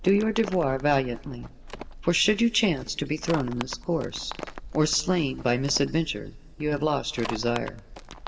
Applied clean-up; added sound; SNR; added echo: none; Livestock, farm animals, working animals; 13 dB; reverberation time 0.4 s.